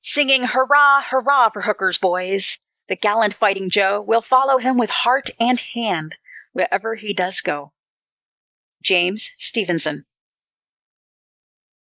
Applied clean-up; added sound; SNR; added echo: neural mask model Resemble Enhance denoiser.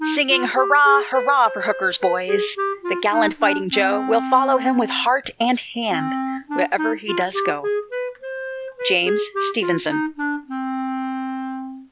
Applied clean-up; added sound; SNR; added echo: none; Wind instrument, woodwind instrument; 4 dB; none.